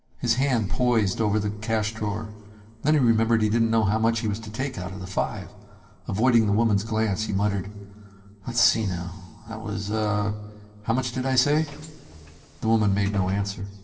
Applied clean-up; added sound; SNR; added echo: none; Bus; 19 dB; reverberation time 1.9 s.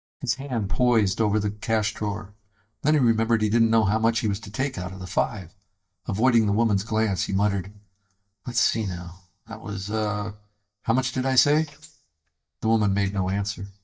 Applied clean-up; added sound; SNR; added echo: neural mask model DeepFilterNet 3.